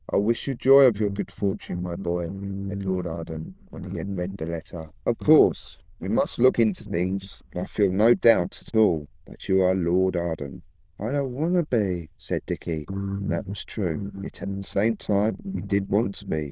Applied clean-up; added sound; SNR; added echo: neural diffusion model UNIVERSE++.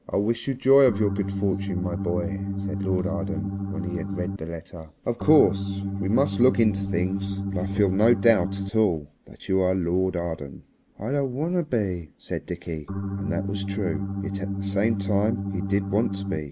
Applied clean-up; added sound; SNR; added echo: none; Organ; 3 dB; none.